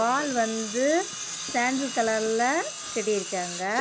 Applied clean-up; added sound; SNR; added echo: none; Tools; 8 dB; none.